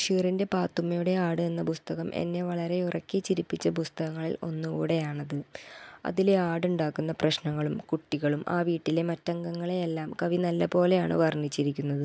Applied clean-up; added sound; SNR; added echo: none; none; none; none.